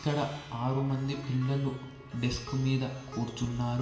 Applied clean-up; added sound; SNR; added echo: none; Plucked string instrument; 18 dB; reverberation time 1.4 s.